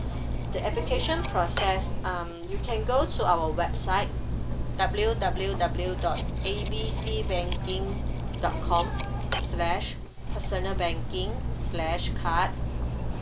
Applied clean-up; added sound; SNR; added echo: none; Cutlery, silverware; -1 dB; none.